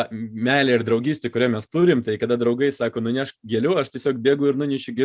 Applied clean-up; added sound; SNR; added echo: none; none; none; none.